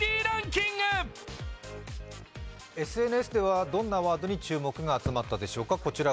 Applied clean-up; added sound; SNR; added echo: none; Thump, thud; 8 dB; none.